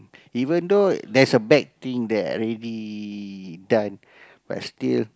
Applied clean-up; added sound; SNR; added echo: none; none; none; none.